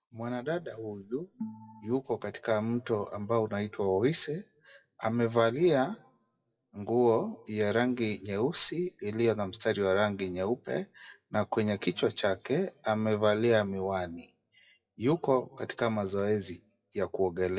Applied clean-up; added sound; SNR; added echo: classical method WPE with log-MMSE.